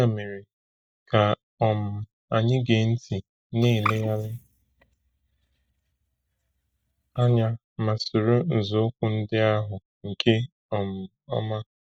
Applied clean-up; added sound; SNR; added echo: neural mask model DeepFilterNet 3.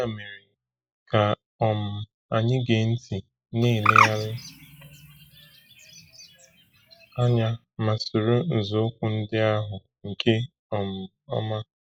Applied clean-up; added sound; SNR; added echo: classical method log-MMSE.